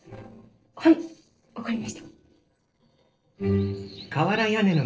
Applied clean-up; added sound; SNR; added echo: neural separator model SepFormer DNS4.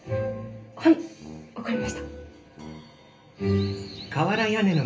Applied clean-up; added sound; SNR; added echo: none; Brass instrument; 19 dB; reverberation time 0.3 s.